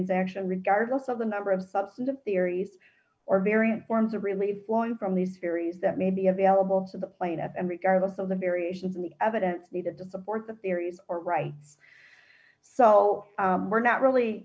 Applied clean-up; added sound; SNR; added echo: none; none; none; none.